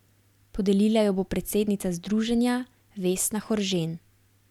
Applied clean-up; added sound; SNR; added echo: none; none; none; none.